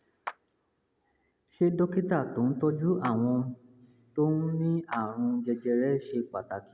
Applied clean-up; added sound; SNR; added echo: none; Clapping; 18 dB; none.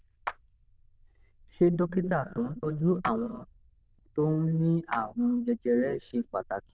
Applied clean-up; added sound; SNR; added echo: neural diffusion model UNIVERSE++.